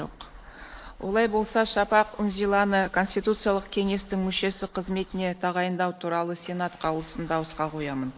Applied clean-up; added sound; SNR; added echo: neural mask model Resemble Enhance denoiser.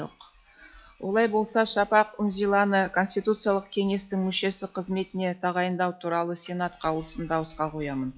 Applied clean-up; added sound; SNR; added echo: classical method log-MMSE.